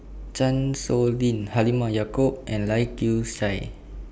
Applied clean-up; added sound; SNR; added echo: none; none; none; none.